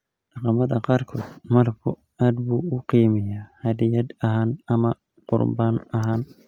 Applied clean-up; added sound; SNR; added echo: none; none; none; none.